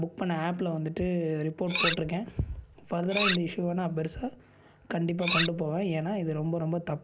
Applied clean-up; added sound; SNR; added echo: none; Cutlery, silverware; 0 dB; none.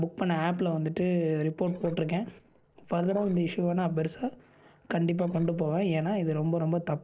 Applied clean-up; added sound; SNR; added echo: neural separator model SepFormer DNS4.